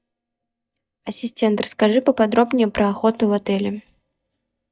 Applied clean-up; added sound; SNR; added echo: neural mask model DeepFilterNet 3.